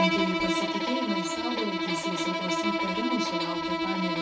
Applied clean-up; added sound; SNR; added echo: none; Bowed string instrument; -5 dB; reverberation time 0.1 s.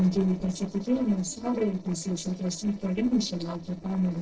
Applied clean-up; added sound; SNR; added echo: neural separator model SepFormer DNS4.